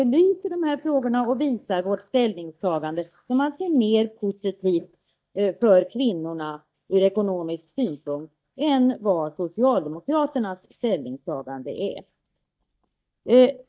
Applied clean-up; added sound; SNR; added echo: neural mask model DeepFilterNet 3.